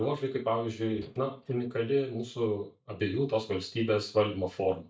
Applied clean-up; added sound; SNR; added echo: neural mask model DeepFilterNet 3.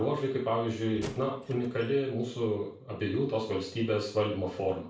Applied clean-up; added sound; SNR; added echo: none; Squeak / Wood; 15 dB; reverberation time 0.4 s.